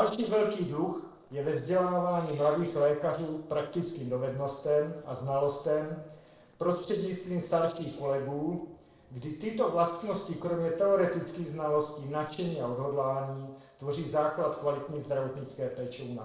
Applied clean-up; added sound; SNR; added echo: neural separator model SepFormer DNS4.